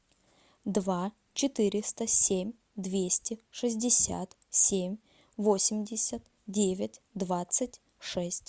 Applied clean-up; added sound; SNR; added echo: none; none; none; none.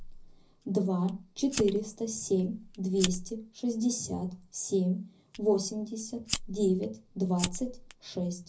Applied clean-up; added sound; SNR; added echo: none; Fire; 11 dB; reverberation time 0.4 s.